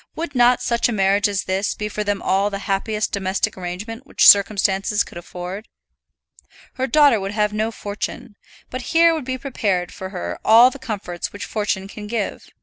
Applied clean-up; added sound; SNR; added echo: none; none; none; none.